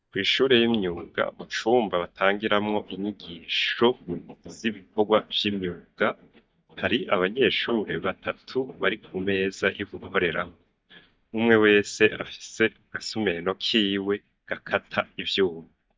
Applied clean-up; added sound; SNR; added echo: neural mask model DeepFilterNet 3.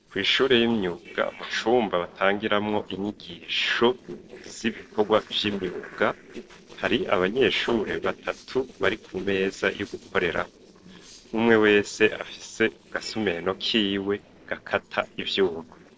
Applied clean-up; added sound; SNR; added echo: neural separator model SepFormer DNS4.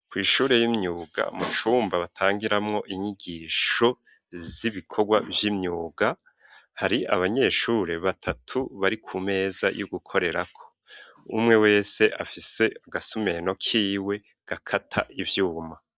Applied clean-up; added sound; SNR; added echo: none; none; none; none.